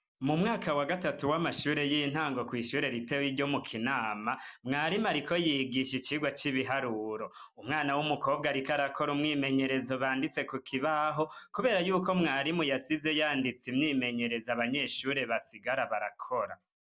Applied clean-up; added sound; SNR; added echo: none; none; none; none.